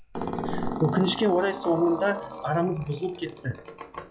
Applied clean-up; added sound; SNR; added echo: classical method log-MMSE.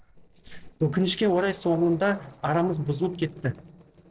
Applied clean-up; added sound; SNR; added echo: neural separator model SepFormer DNS4.